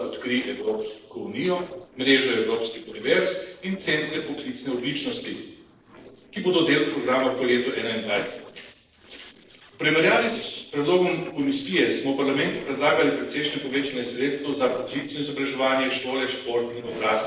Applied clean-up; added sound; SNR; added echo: neural separator model SepFormer DNS4.